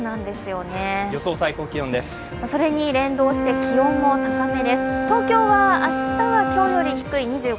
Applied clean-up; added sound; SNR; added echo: none; Wind instrument, woodwind instrument; 3 dB; none.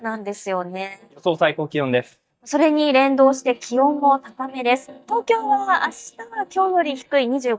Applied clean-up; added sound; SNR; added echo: neural mask model DeepFilterNet 3.